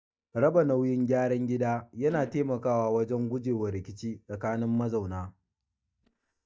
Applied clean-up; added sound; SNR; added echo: neural mask model DeepFilterNet 3.